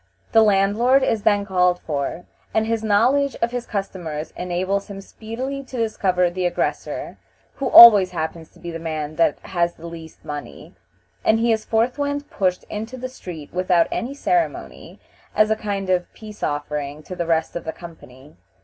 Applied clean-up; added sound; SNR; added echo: none; none; none; none.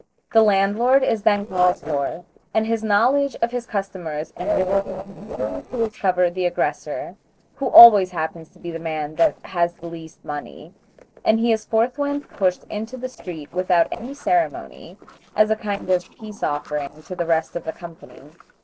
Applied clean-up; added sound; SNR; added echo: neural separator model SepFormer DNS4.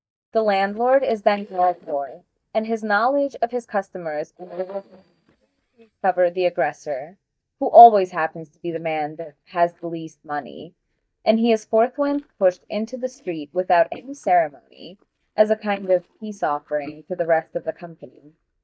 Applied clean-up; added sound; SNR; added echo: neural mask model DeepFilterNet 3.